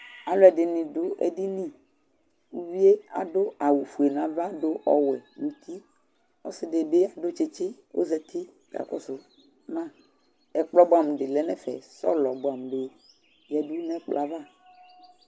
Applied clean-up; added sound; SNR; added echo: none; none; none; none.